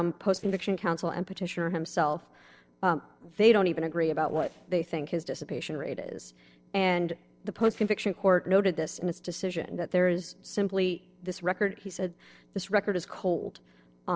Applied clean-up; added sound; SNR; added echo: neural separator model SepFormer DNS4.